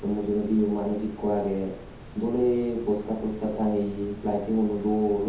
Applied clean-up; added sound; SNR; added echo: none; Water; 16 dB; reverberation time 0.6 s.